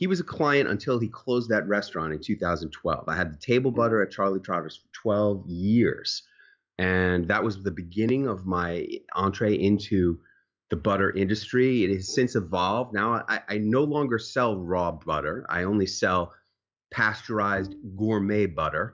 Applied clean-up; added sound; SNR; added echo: classical method log-MMSE.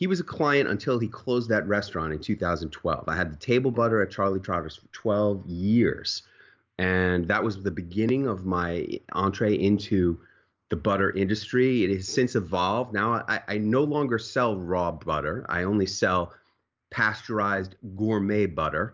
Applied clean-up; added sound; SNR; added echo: neural mask model Resemble Enhance denoiser.